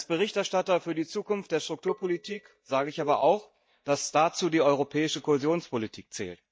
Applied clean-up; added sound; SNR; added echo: neural mask model DeepFilterNet 3.